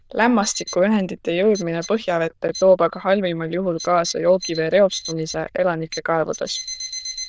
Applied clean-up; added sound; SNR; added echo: neural diffusion model UNIVERSE++.